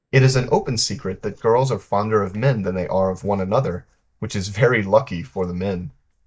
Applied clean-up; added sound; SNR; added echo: neural mask model DeepFilterNet 3.